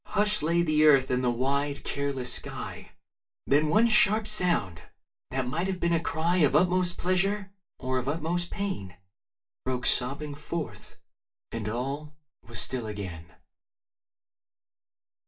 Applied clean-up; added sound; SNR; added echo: none; none; none; reverberation time 0.2 s.